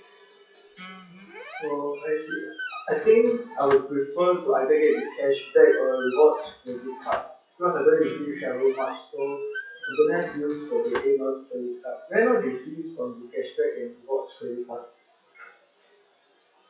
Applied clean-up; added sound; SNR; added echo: classical method WPE with log-MMSE.